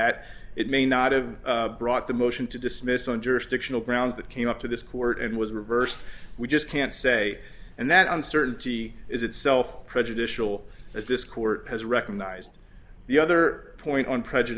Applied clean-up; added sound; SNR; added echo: none; none; none; none.